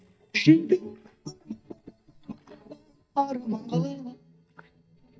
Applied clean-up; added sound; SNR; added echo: neural mask model DeepFilterNet 3.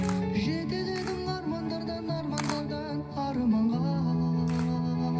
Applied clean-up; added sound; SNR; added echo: none; Camera; 18 dB; reverberation time 0.4 s.